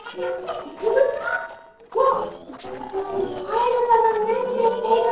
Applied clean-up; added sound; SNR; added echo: neural separator model SepFormer DNS4.